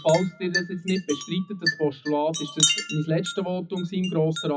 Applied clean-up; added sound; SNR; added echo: classical method WPE with log-MMSE.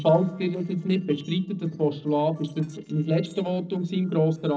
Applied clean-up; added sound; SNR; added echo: neural separator model SepFormer DNS4.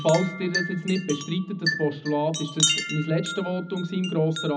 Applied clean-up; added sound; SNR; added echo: none; Wind chime; 5 dB; reverberation time 0.4 s.